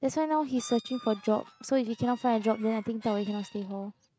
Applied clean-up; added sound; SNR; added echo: neural mask model RNNoise.